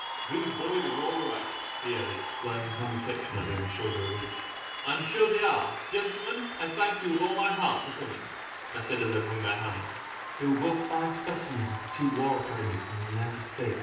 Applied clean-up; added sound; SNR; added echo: none; Applause / Cheering; 7 dB; reverberation time 0.9 s.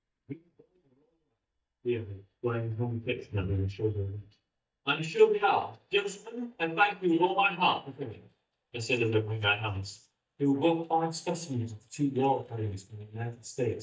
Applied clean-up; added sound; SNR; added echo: neural mask model DeepFilterNet 3.